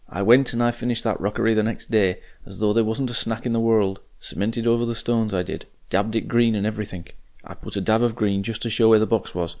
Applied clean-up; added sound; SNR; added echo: none; none; none; none.